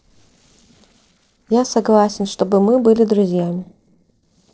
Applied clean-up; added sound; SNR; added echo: neural separator model SepFormer DNS4.